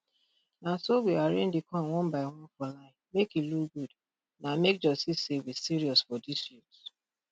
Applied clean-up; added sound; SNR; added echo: none; none; none; none.